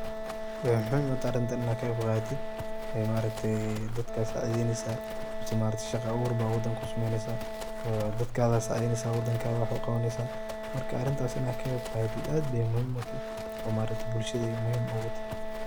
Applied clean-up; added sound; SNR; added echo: none; Livestock, farm animals, working animals + Wind instrument, woodwind instrument; 3 dB; none.